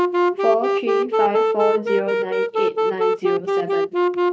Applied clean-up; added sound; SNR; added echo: neural mask model RNNoise.